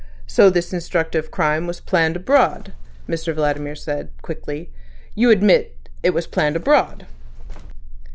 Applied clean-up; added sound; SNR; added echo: none; Keys jangling; 19 dB; none.